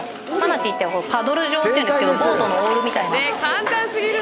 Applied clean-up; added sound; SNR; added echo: none; Wind instrument, woodwind instrument; 9 dB; none.